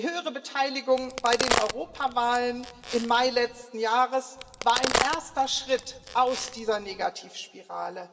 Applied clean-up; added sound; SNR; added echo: none; Crack; 5 dB; reverberation time 1.3 s.